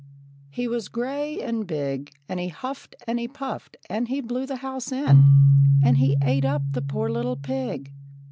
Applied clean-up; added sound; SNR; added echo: none; Keyboard (musical); -5 dB; none.